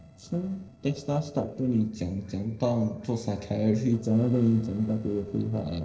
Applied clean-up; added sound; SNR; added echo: neural separator model SepFormer DNS4.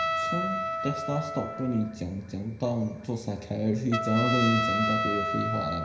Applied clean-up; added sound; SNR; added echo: none; Trumpet; 2 dB; reverberation time 0.9 s.